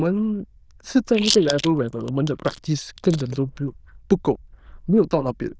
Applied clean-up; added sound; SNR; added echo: neural diffusion model UNIVERSE++.